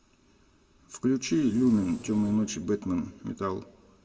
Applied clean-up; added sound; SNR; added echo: none; Engine; 19 dB; reverberation time 0.9 s.